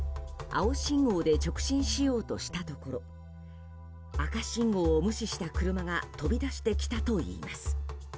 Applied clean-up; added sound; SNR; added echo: none; none; none; none.